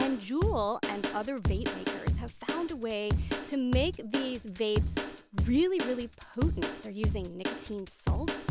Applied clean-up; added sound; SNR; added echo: none; Drum kit; 0 dB; none.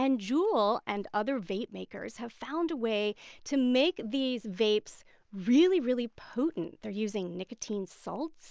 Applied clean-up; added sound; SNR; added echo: none; none; none; none.